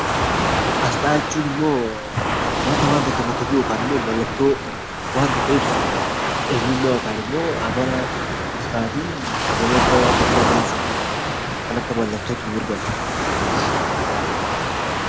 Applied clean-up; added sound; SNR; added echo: none; Waves, surf; -3 dB; none.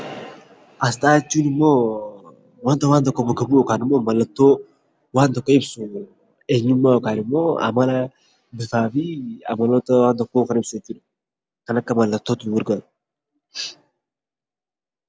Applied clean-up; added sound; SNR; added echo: none; none; none; none.